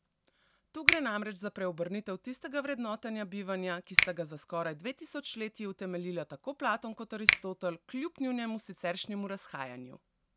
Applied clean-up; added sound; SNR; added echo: none; Finger snapping; -2 dB; none.